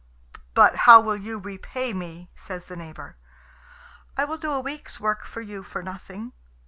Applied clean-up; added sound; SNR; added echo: none; none; none; none.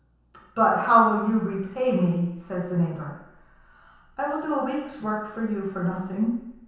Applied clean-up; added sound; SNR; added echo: none; none; none; reverberation time 0.9 s.